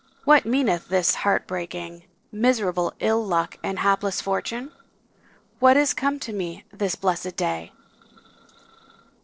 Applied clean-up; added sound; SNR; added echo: neural separator model SepFormer DNS4.